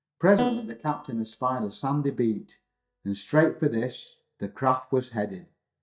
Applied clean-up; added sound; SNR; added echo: neural mask model DeepFilterNet 3.